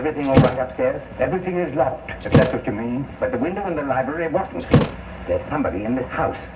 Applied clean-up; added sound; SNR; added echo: none; Thump, thud; 1 dB; reverberation time 0.4 s.